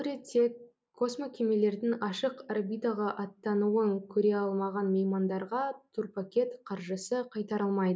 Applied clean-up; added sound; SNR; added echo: none; none; none; none.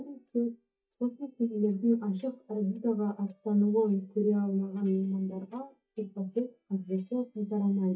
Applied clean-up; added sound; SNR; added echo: neural mask model DeepFilterNet 3.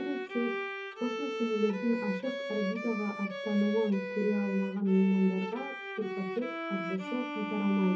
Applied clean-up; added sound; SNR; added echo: none; Bowed string instrument; 6 dB; reverberation time 0.3 s.